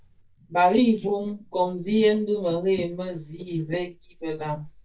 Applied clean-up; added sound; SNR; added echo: neural mask model DeepFilterNet 3.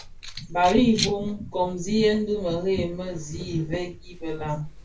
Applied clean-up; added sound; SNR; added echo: none; Keys jangling; 12 dB; reverberation time 0.2 s.